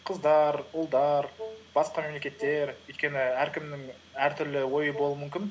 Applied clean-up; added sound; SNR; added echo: none; Wind instrument, woodwind instrument; 14 dB; none.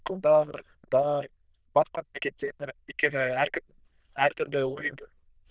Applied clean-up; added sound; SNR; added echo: neural diffusion model UNIVERSE++.